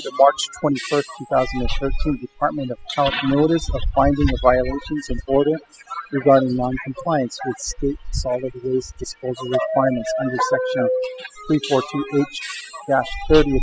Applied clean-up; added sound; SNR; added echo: classical method spectral subtraction.